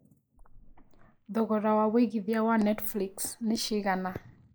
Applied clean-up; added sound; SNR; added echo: neural mask model Resemble Enhance denoiser.